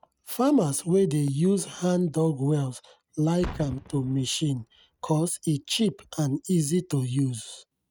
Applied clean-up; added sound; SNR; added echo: neural mask model RNNoise.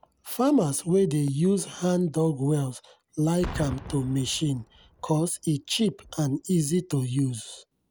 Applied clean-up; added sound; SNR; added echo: none; Boom; 18 dB; none.